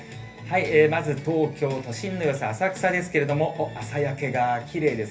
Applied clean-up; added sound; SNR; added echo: none; none; none; reverberation time 0.3 s.